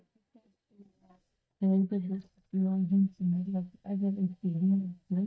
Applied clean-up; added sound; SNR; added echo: neural mask model DeepFilterNet 3.